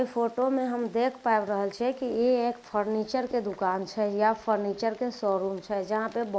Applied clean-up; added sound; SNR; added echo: neural mask model Resemble Enhance denoiser.